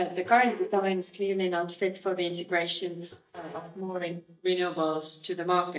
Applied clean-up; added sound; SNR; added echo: neural mask model DeepFilterNet 3.